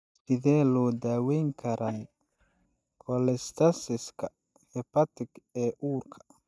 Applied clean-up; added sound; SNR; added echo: neural mask model DeepFilterNet 3.